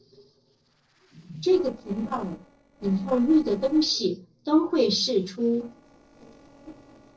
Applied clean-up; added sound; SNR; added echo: neural separator model SepFormer DNS4.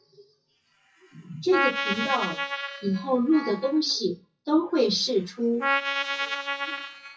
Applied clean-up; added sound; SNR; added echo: classical method WPE with log-MMSE.